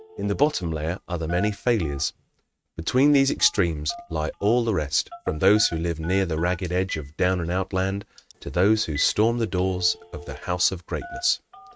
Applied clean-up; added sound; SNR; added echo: neural mask model RNNoise.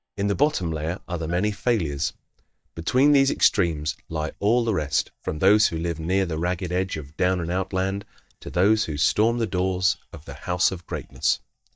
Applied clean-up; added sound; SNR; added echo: neural mask model DeepFilterNet 3.